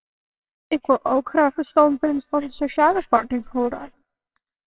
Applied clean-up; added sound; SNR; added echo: neural separator model SepFormer WHAMR!.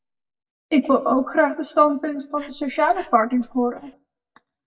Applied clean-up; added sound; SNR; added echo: neural mask model DeepFilterNet 3.